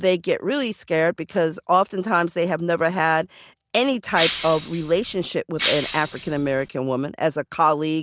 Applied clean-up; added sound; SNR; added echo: none; Shatter; 7 dB; none.